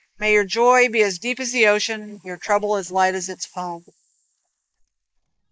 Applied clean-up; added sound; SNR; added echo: neural mask model Resemble Enhance denoiser.